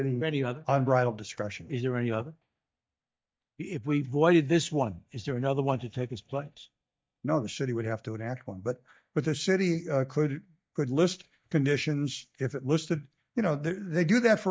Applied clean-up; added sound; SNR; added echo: neural mask model DeepFilterNet 3.